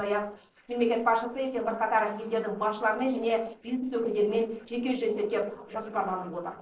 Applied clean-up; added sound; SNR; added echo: neural separator model SepFormer DNS4.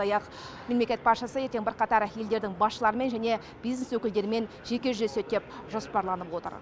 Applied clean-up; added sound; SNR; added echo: none; none; none; none.